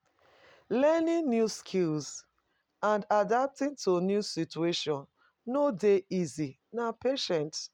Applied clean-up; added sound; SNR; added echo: none; none; none; none.